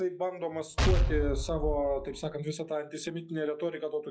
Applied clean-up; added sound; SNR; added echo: classical method log-MMSE.